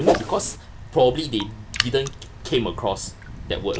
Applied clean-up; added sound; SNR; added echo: none; Whoosh, swoosh, swish + Raindrop; 6 dB; none.